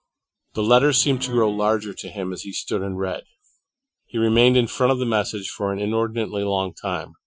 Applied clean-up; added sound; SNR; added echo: classical method Wiener filter.